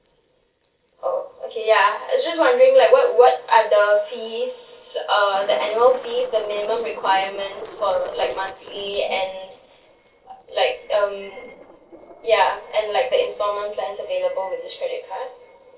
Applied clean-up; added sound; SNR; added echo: neural separator model SepFormer DNS4.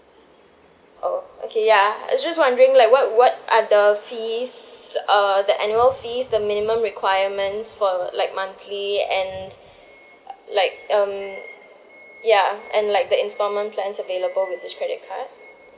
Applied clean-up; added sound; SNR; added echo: none; none; none; none.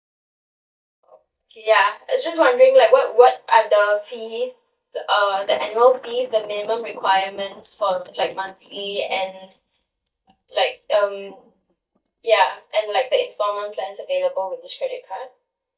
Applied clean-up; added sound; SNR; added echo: neural mask model DeepFilterNet 3.